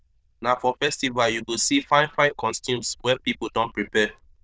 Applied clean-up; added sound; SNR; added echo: neural diffusion model UNIVERSE++.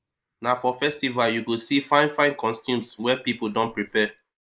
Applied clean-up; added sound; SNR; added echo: neural mask model Resemble Enhance denoiser.